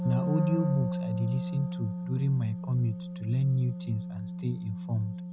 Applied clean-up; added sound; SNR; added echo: none; Wind instrument, woodwind instrument; 4 dB; none.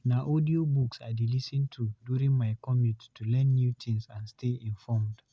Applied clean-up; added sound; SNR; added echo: none; none; none; none.